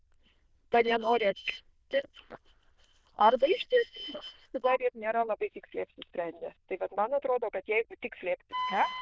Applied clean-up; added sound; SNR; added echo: neural diffusion model UNIVERSE++.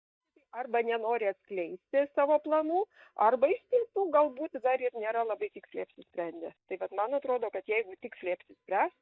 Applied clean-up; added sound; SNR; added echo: neural mask model DeepFilterNet 3.